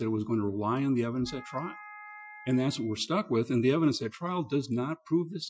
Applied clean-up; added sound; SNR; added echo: classical method Wiener filter.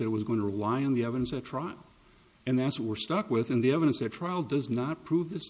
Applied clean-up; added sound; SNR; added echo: none; none; none; none.